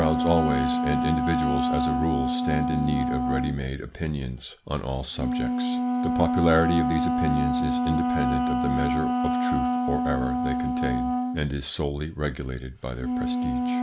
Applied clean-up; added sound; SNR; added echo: none; Wind instrument, woodwind instrument; -2 dB; none.